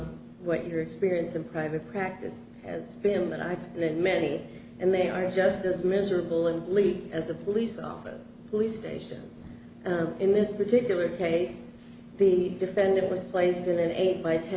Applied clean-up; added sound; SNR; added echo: none; none; none; none.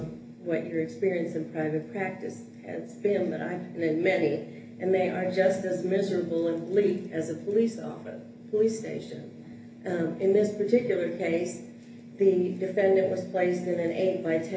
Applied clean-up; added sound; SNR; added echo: none; none; none; reverberation time 0.3 s.